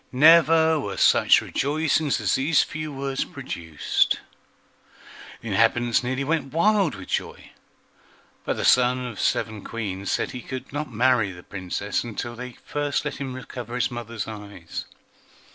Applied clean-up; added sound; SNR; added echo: none; none; none; none.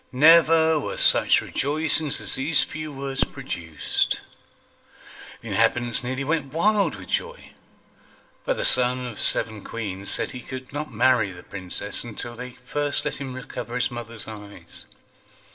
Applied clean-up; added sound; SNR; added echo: none; Fireworks; 11 dB; reverberation time 0.3 s.